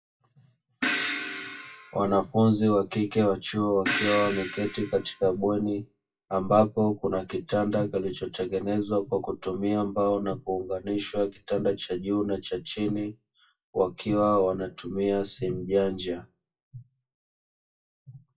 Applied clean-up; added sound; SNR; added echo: classical method WPE with log-MMSE.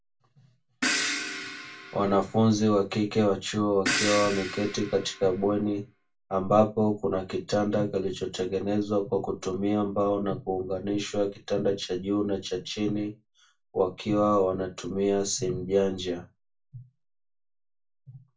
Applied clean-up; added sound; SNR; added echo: none; Crash cymbal; 6 dB; reverberation time 0.2 s.